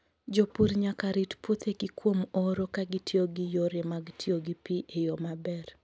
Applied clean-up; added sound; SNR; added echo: none; none; none; none.